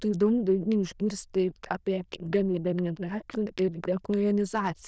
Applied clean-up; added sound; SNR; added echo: neural diffusion model UNIVERSE++.